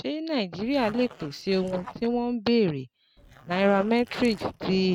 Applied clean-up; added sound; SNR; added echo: neural mask model RNNoise.